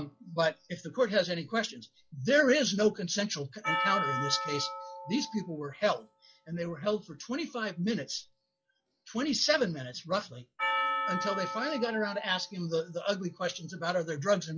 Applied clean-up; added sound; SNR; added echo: classical method log-MMSE.